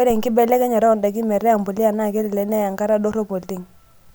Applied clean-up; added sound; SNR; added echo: none; none; none; none.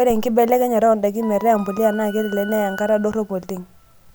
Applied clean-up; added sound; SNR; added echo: none; Wind instrument, woodwind instrument; 17 dB; none.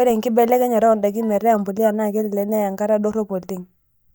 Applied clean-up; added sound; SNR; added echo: neural mask model DeepFilterNet 3.